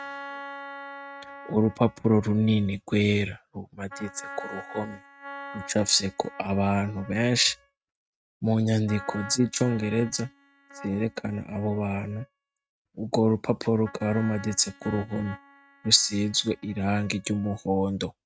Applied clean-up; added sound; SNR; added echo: neural mask model RNNoise.